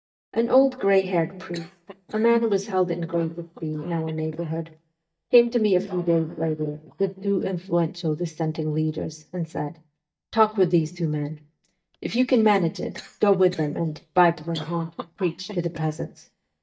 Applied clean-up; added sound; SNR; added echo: neural mask model DeepFilterNet 3.